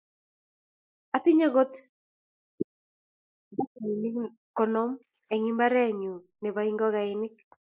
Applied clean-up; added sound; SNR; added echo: neural mask model Resemble Enhance denoiser.